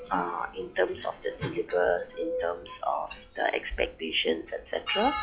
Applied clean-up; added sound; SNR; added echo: classical method log-MMSE.